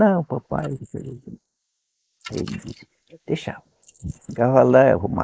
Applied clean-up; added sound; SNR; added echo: neural mask model Resemble Enhance denoiser.